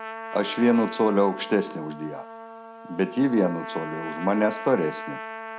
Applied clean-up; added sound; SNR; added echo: none; Trumpet; 11 dB; none.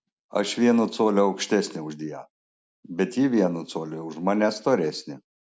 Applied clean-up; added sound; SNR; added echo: none; none; none; none.